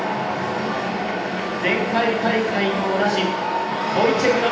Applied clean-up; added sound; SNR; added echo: none; Wind instrument, woodwind instrument; 19 dB; reverberation time 0.8 s.